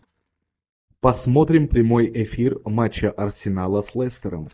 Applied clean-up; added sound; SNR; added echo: neural mask model DeepFilterNet 3.